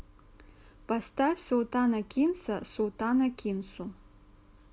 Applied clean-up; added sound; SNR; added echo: none; none; none; none.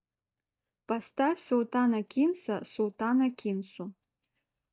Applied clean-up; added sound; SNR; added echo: neural mask model DeepFilterNet 3.